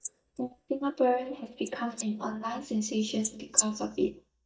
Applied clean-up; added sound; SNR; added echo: neural mask model DeepFilterNet 3.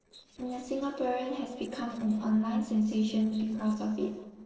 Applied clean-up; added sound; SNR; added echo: neural separator model SepFormer DNS4.